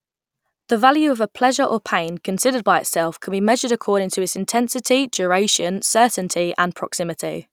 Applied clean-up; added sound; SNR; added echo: none; none; none; none.